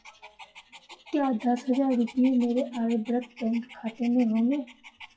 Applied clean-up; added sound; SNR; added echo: classical method WPE with log-MMSE.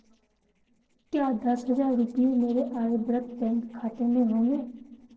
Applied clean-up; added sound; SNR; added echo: neural separator model SepFormer DNS4.